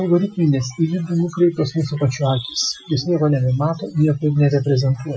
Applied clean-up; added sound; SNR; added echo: classical method Wiener filter.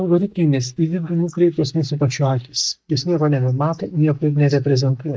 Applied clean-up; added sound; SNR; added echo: neural mask model DeepFilterNet 3.